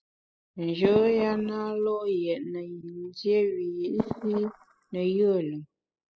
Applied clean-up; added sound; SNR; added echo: classical method spectral subtraction.